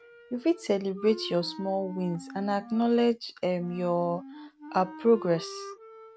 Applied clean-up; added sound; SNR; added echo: none; Wind instrument, woodwind instrument; 15 dB; none.